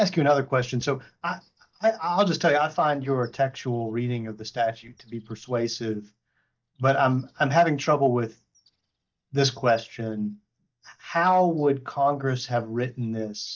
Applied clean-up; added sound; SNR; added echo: neural mask model DeepFilterNet 3.